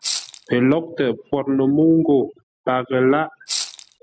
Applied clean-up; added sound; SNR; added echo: neural mask model RNNoise.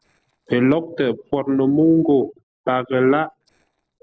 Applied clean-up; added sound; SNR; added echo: neural separator model SepFormer DNS4.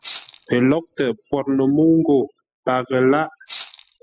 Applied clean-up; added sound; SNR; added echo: classical method spectral subtraction.